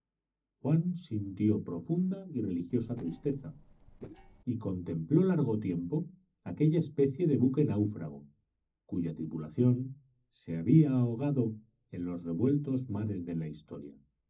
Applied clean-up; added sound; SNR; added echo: neural separator model SepFormer DNS4.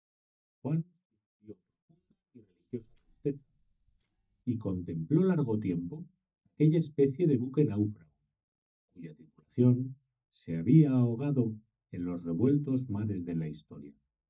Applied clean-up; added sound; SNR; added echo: neural mask model DeepFilterNet 3.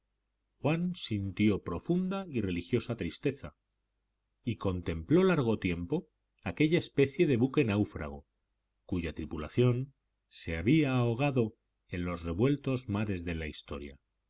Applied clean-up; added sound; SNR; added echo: none; none; none; none.